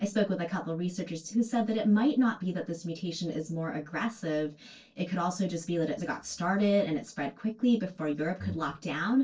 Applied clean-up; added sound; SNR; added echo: neural separator model SepFormer DNS4.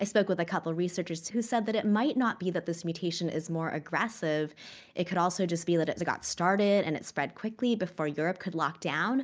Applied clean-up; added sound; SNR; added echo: none; none; none; none.